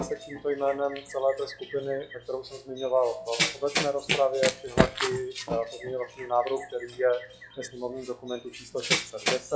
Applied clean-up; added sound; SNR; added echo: classical method log-MMSE.